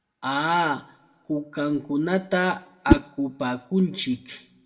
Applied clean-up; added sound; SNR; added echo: none; Whoosh, swoosh, swish; 0 dB; reverberation time 0.5 s.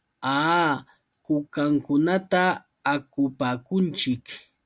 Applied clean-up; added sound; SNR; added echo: none; none; none; none.